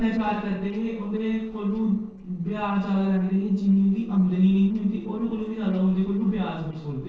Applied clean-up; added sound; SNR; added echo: neural separator model SepFormer DNS4.